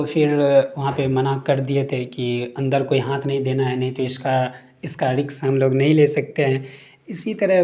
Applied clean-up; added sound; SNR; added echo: none; none; none; none.